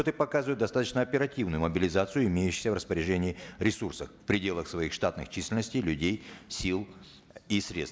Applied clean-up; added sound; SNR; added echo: none; none; none; none.